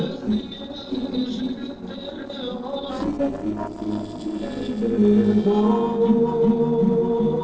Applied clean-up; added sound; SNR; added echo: neural separator model SepFormer DNS4.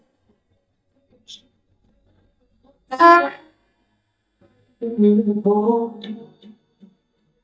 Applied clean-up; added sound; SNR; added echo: neural mask model DeepFilterNet 3.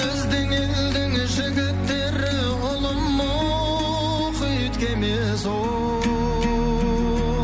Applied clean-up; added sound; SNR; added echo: none; none; none; none.